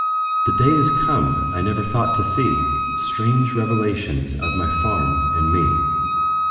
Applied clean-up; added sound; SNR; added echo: none; Wind instrument, woodwind instrument; 0 dB; reverberation time 2.1 s.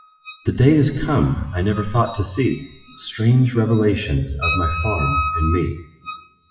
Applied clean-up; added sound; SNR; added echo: classical method WPE with log-MMSE.